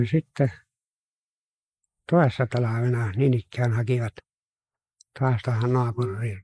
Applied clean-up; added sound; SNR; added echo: neural mask model Resemble Enhance denoiser.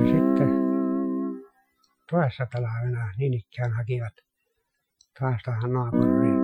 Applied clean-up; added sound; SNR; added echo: classical method Wiener filter.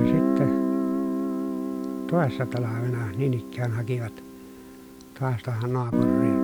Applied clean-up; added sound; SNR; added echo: none; Guitar; -2 dB; none.